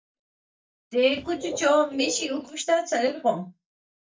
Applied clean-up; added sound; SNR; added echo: neural mask model DeepFilterNet 3.